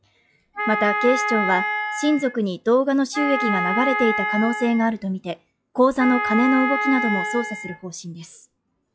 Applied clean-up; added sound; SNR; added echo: classical method log-MMSE.